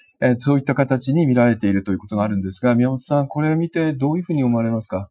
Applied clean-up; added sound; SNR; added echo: classical method Wiener filter.